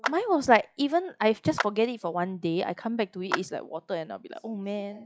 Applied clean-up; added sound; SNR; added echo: classical method log-MMSE.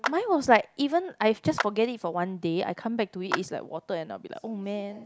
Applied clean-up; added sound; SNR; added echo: none; Clapping; 11 dB; none.